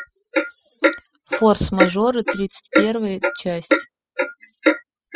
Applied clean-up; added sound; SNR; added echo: classical method spectral subtraction.